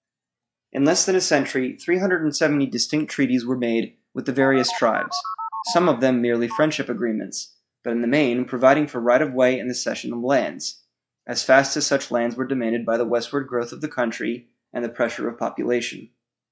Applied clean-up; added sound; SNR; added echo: classical method log-MMSE.